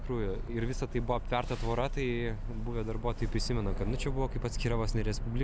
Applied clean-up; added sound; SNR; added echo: none; none; none; none.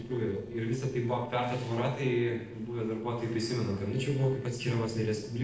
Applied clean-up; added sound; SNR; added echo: neural separator model SepFormer DNS4.